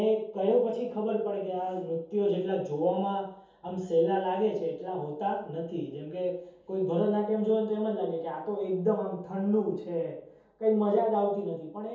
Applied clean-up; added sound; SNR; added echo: none; none; none; reverberation time 0.7 s.